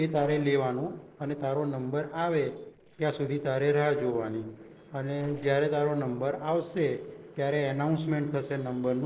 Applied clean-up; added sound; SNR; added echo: neural separator model SepFormer DNS4.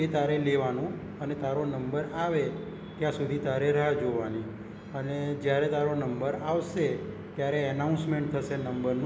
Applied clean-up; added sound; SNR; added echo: none; none; none; none.